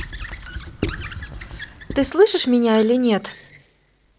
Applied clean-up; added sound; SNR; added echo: neural separator model SepFormer DNS4.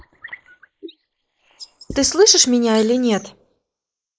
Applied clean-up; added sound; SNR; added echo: neural mask model Resemble Enhance denoiser.